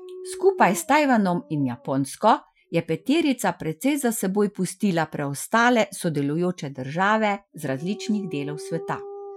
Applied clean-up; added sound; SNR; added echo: classical method Wiener filter.